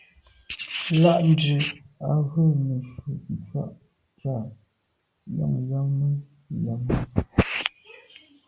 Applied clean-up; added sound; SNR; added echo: none; none; none; none.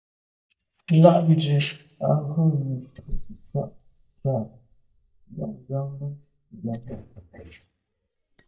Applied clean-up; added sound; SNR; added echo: neural mask model DeepFilterNet 3.